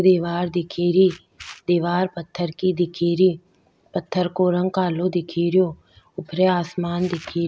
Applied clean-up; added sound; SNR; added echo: none; none; none; none.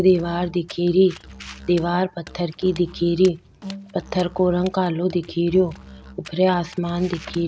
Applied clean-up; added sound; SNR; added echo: none; Musical instrument + Walk, footsteps; 19 dB; none.